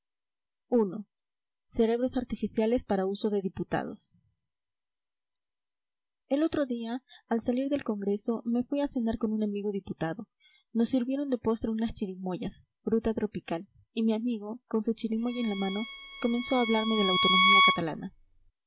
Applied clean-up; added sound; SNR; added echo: none; Bowed string instrument; -3 dB; none.